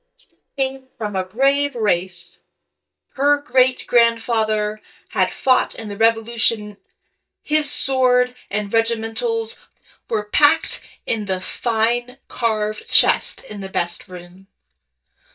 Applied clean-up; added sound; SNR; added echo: neural mask model DeepFilterNet 3.